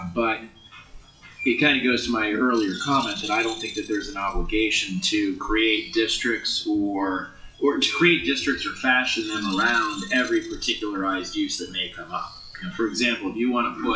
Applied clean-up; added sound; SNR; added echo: classical method WPE with log-MMSE.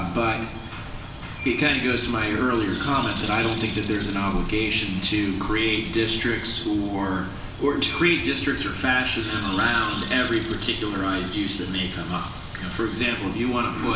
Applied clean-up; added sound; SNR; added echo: none; Bird; 9 dB; reverberation time 1.0 s.